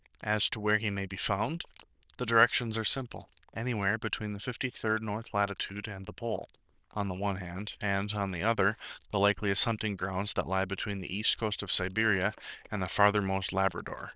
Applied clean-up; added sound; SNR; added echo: neural diffusion model UNIVERSE++.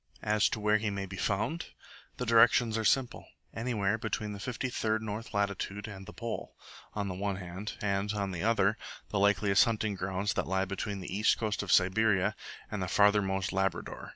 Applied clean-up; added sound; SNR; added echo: none; none; none; none.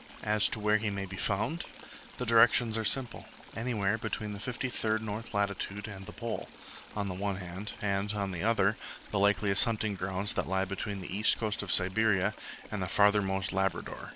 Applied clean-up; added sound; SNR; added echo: none; Stream / Trickle, dribble; 19 dB; none.